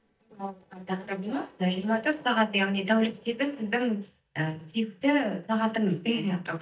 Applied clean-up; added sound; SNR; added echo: neural mask model DeepFilterNet 3.